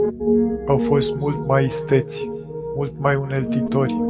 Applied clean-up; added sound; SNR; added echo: none; Piano; 1 dB; reverberation time 1.9 s.